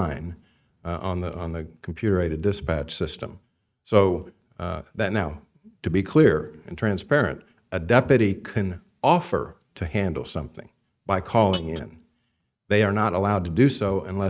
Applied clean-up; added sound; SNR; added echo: neural mask model RNNoise.